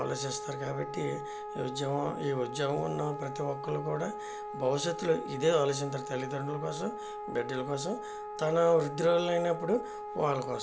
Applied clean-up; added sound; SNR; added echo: none; Wind instrument, woodwind instrument; 8 dB; none.